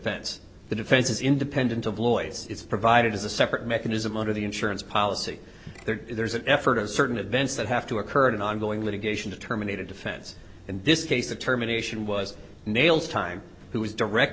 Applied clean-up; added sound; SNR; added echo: none; none; none; none.